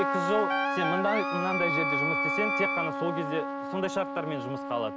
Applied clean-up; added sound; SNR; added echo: none; Trumpet + Wind instrument, woodwind instrument; -2 dB; none.